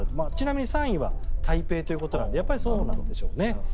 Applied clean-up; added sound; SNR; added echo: none; Bark; -4 dB; none.